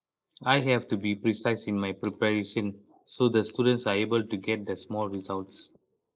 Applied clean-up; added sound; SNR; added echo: neural mask model Resemble Enhance denoiser.